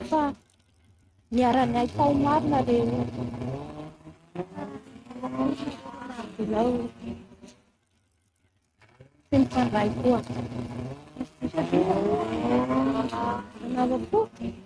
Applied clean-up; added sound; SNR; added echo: neural mask model RNNoise.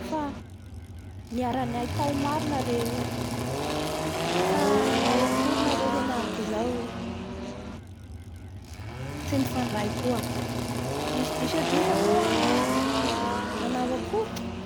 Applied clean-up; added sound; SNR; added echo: none; Engine; -3 dB; none.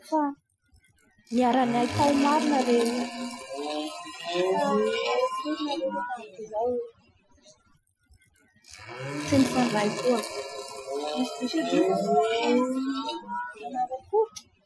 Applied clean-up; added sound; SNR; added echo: classical method Wiener filter.